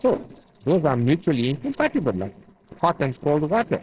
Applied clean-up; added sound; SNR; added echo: neural separator model SepFormer DNS4.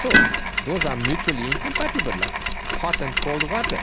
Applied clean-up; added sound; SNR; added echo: none; Mechanisms + Tools; -5 dB; none.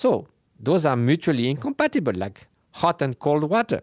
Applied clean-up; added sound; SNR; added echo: none; none; none; none.